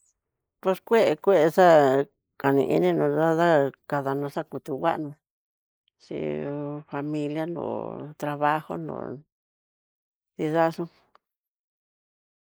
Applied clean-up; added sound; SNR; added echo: neural mask model Resemble Enhance denoiser.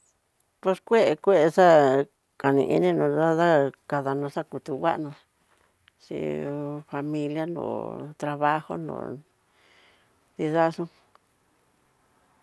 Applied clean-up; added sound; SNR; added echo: none; none; none; none.